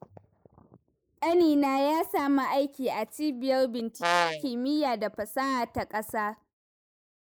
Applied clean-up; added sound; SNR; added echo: neural mask model Resemble Enhance denoiser.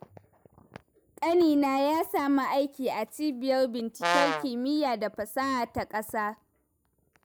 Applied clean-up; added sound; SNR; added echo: none; Brass instrument; 0 dB; none.